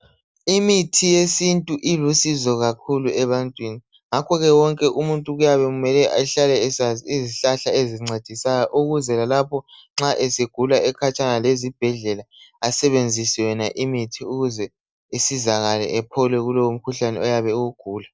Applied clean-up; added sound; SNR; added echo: none; none; none; none.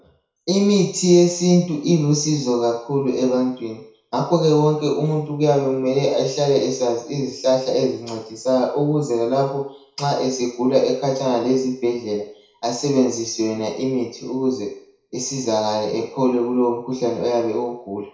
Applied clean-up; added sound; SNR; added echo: none; none; none; reverberation time 0.6 s.